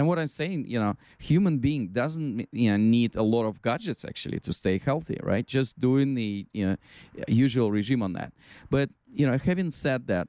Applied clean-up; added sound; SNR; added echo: none; none; none; none.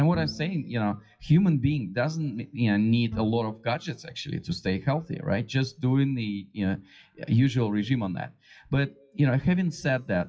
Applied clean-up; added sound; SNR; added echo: classical method WPE with log-MMSE.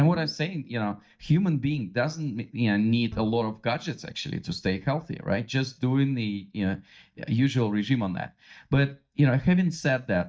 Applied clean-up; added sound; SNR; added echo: neural mask model DeepFilterNet 3.